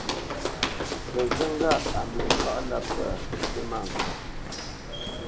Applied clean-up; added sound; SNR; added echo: none; Walk, footsteps; -3 dB; none.